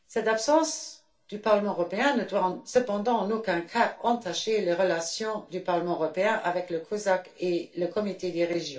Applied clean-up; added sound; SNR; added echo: none; none; none; reverberation time 0.3 s.